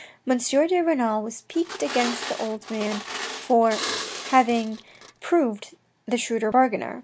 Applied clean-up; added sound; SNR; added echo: none; Glass; 9 dB; none.